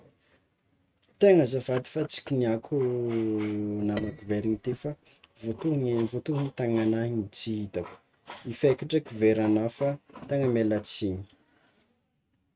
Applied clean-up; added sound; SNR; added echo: neural mask model RNNoise.